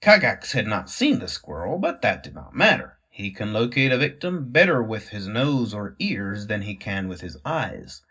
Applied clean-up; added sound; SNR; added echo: none; none; none; reverberation time 0.4 s.